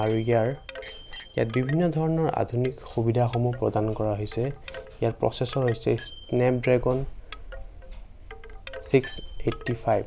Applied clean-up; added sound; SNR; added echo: none; Bicycle bell + Wind chime / Wood; 15 dB; none.